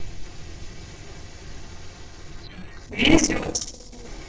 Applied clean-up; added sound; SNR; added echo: neural separator model SepFormer DNS4.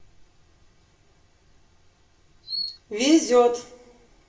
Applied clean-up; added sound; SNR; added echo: none; Chirp, tweet; 10 dB; reverberation time 0.5 s.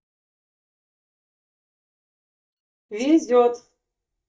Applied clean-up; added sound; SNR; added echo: neural mask model DeepFilterNet 3.